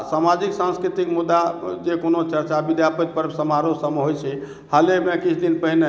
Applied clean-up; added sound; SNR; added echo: none; none; none; none.